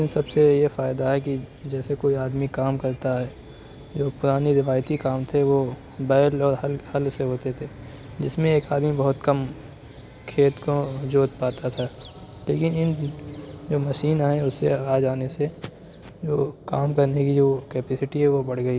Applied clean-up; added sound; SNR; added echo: none; none; none; none.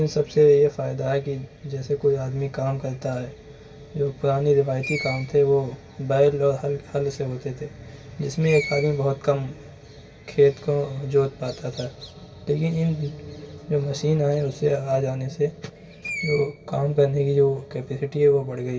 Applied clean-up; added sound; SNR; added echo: none; Screech; 16 dB; reverberation time 0.1 s.